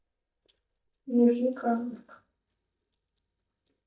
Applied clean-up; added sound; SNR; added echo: neural mask model DeepFilterNet 3.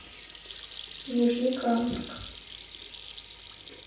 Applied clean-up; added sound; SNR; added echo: none; Sink (filling or washing) / Hands; 8 dB; reverberation time 0.7 s.